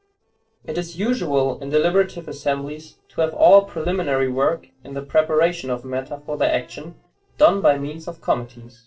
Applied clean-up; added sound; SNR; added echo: neural separator model SepFormer DNS4.